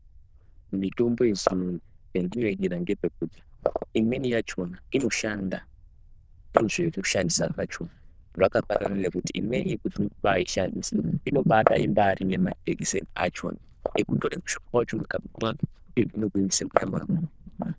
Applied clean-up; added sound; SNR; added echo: neural diffusion model UNIVERSE++.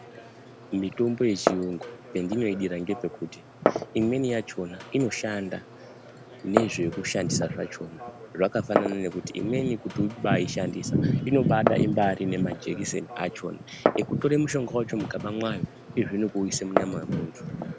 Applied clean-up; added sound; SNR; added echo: none; Glass; 6 dB; none.